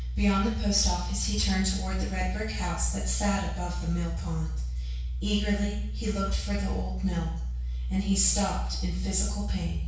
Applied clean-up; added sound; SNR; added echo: none; none; none; reverberation time 0.6 s.